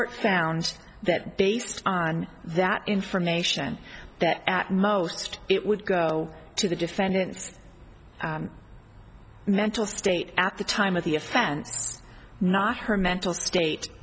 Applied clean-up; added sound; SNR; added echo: none; none; none; none.